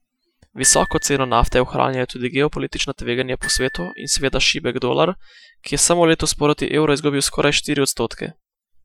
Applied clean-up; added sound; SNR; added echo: classical method Wiener filter.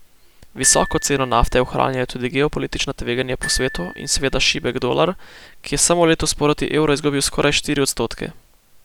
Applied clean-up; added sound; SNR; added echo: none; Glockenspiel; 17 dB; none.